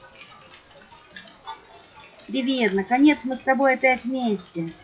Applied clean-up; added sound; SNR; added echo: classical method WPE with log-MMSE.